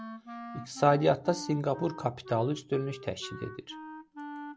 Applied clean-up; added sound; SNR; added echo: none; Wind instrument, woodwind instrument; 13 dB; none.